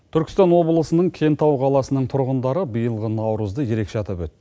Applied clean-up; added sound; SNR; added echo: none; none; none; none.